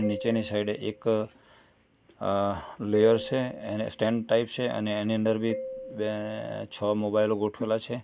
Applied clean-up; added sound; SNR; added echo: none; Marimba, xylophone; 14 dB; none.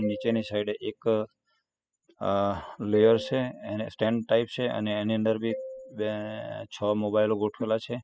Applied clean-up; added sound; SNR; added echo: classical method spectral subtraction.